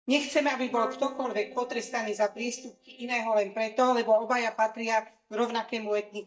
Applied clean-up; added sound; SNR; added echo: neural mask model DeepFilterNet 3.